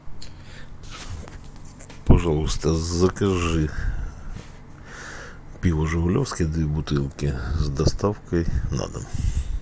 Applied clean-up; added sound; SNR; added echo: none; none; none; none.